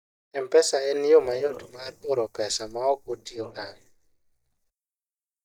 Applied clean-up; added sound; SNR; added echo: neural mask model DeepFilterNet 3.